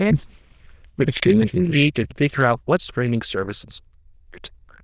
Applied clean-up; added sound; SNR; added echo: neural diffusion model UNIVERSE++.